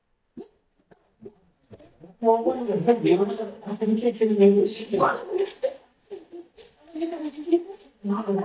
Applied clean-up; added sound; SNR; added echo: neural mask model DeepFilterNet 3.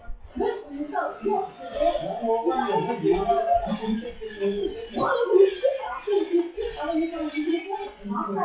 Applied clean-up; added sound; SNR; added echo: classical method WPE with log-MMSE.